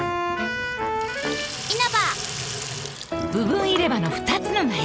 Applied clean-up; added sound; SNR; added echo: none; Sink (filling or washing); 9 dB; none.